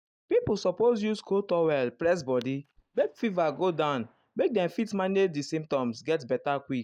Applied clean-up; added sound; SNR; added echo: neural mask model DeepFilterNet 3.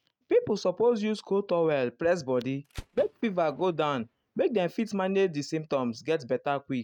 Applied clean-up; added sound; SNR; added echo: neural mask model RNNoise.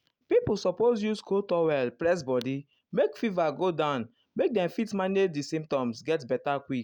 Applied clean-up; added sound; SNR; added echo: none; none; none; none.